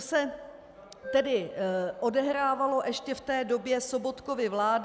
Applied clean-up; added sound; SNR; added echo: none; Keyboard (musical); 16 dB; none.